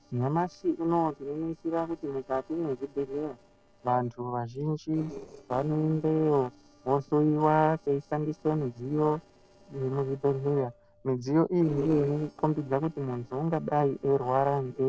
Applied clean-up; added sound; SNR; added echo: neural separator model SepFormer DNS4.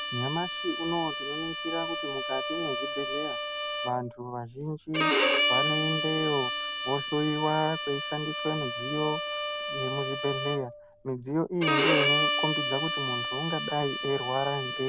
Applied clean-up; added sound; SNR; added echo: none; Bowed string instrument; -1 dB; none.